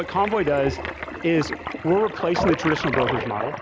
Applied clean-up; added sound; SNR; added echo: none; Toilet flush; 5 dB; none.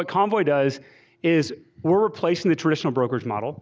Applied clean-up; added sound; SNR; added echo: none; none; none; none.